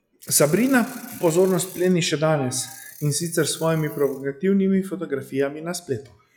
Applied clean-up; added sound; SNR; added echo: classical method log-MMSE.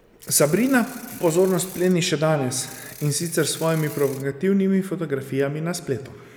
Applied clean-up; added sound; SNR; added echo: none; Ratchet, pawl / Percussion; 19 dB; none.